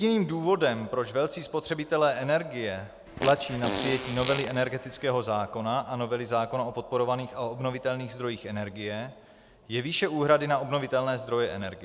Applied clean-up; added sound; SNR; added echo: none; Fart; 6 dB; none.